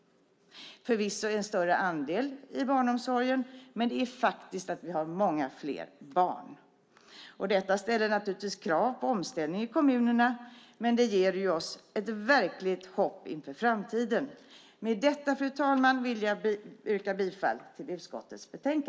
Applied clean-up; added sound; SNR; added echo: none; none; none; none.